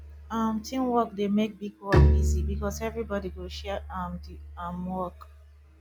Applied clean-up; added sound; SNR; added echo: none; Bowed string instrument; -2 dB; none.